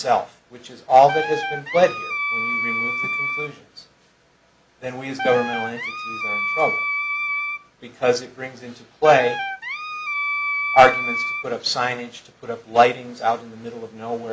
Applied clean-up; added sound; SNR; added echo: none; Wind instrument, woodwind instrument; 3 dB; none.